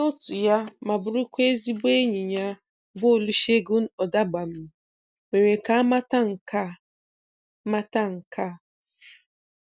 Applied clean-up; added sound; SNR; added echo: none; none; none; none.